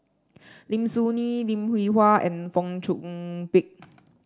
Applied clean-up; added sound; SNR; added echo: none; none; none; none.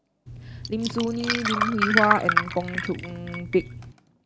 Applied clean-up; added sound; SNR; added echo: none; Glass; 0 dB; none.